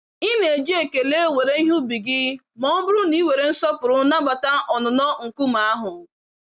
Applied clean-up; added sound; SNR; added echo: none; none; none; none.